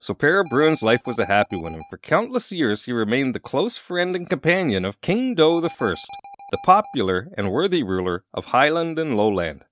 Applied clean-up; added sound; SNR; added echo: neural mask model RNNoise.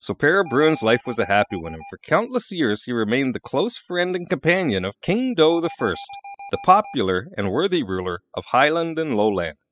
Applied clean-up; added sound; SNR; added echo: classical method spectral subtraction.